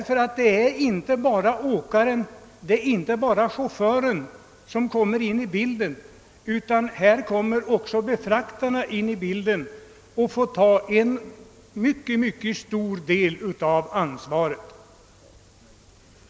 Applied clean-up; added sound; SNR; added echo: none; none; none; none.